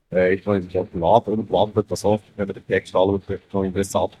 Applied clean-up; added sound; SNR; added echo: neural mask model DeepFilterNet 3.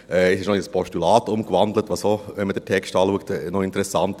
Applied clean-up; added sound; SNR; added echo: none; none; none; none.